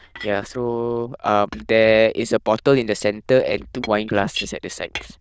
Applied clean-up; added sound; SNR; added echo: neural diffusion model UNIVERSE++.